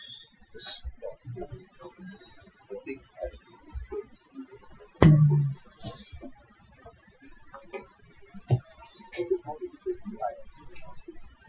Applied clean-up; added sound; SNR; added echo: classical method Wiener filter.